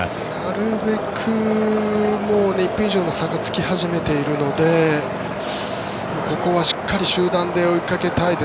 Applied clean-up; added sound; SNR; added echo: none; none; none; none.